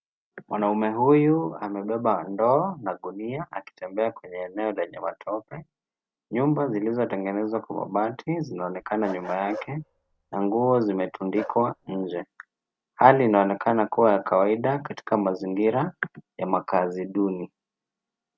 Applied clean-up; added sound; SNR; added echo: none; Bark; 16 dB; none.